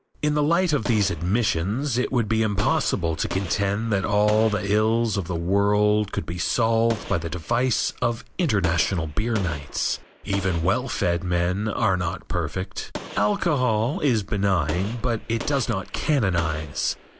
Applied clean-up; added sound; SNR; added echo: none; Gunshot, gunfire; 16 dB; none.